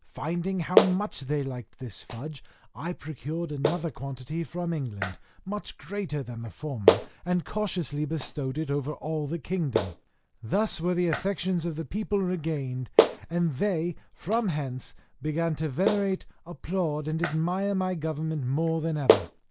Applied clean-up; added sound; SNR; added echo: none; Clapping; 3 dB; none.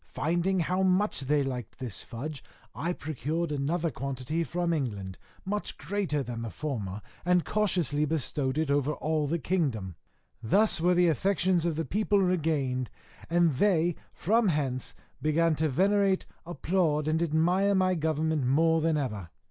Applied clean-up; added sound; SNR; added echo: none; none; none; none.